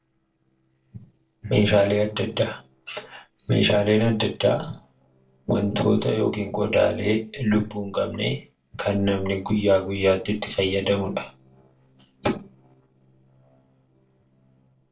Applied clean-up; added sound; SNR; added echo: neural separator model SepFormer DNS4.